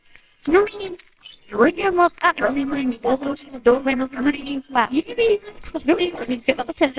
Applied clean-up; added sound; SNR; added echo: neural separator model SepFormer WHAMR!.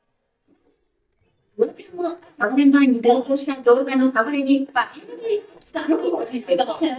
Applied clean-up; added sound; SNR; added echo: neural mask model DeepFilterNet 3.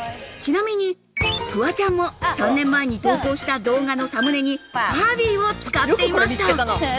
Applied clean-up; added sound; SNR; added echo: none; none; none; none.